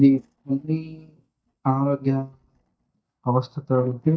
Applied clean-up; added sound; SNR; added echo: neural mask model DeepFilterNet 3.